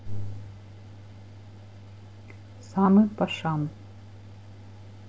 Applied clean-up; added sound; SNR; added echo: none; Mechanical fan; 17 dB; none.